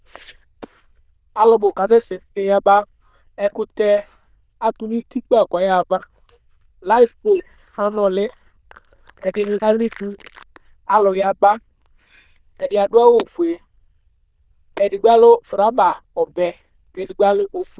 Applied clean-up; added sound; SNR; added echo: neural diffusion model UNIVERSE++.